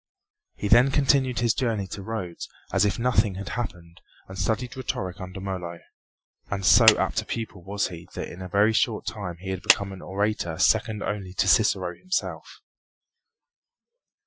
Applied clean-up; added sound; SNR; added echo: classical method Wiener filter.